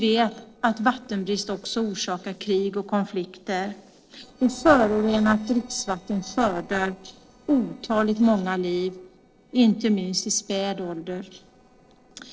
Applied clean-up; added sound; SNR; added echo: neural separator model SepFormer DNS4.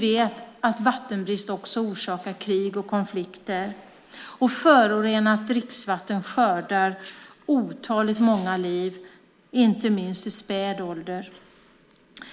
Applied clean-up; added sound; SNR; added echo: neural mask model Resemble Enhance denoiser.